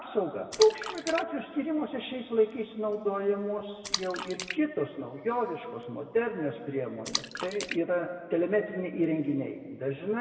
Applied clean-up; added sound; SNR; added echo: none; Splash, splatter; 10 dB; reverberation time 1.7 s.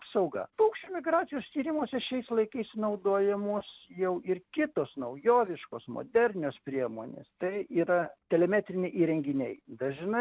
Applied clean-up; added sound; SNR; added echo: none; none; none; none.